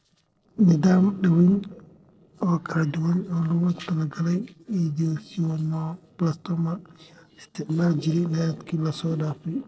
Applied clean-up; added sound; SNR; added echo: neural separator model SepFormer DNS4.